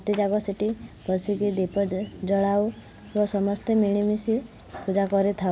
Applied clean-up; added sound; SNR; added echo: none; none; none; none.